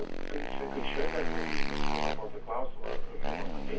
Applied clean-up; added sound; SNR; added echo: none; Motorcycle; 8 dB; reverberation time 0.2 s.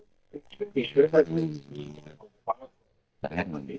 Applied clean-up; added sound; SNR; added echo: neural mask model DeepFilterNet 3.